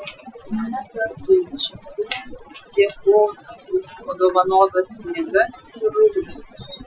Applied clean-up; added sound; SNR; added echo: classical method Wiener filter.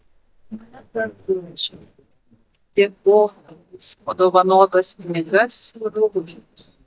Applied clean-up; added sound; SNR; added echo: neural mask model DeepFilterNet 3.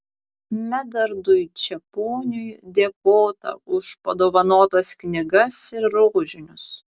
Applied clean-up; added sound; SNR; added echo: none; none; none; none.